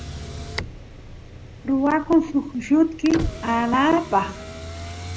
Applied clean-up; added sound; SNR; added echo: none; Motor vehicle (road); 11 dB; none.